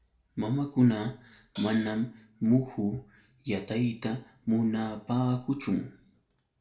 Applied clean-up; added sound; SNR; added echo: none; Hi-hat; 12 dB; reverberation time 0.4 s.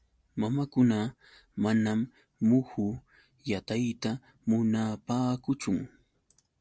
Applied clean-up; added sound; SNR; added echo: none; none; none; none.